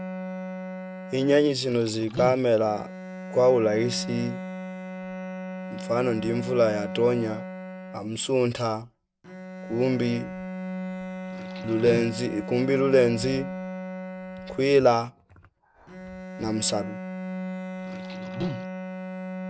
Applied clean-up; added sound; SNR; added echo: none; Liquid + Bowed string instrument; 8 dB; none.